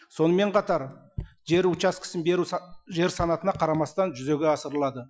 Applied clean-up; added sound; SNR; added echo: classical method Wiener filter.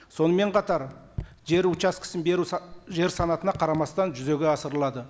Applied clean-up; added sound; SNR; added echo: none; Raindrop / Drip; 15 dB; none.